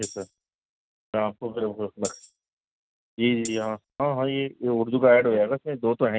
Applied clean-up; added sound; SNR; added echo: neural mask model RNNoise.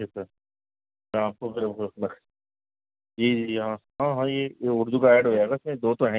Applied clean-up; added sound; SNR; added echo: none; none; none; none.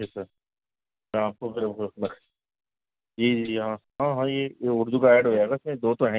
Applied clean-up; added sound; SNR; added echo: none; Tambourine; 18 dB; none.